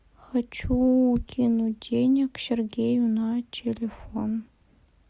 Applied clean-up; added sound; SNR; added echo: none; none; none; none.